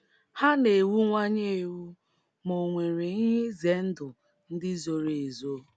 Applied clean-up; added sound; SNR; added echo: none; none; none; none.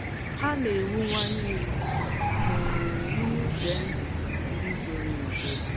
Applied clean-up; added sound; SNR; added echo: none; Vehicle + Cricket / Chicken, rooster; -4 dB; none.